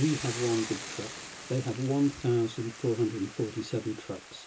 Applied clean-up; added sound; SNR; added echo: none; Boiling / Hiss; 12 dB; reverberation time 0.2 s.